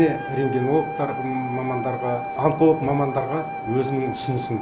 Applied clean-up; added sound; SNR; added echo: none; Wind instrument, woodwind instrument; 8 dB; none.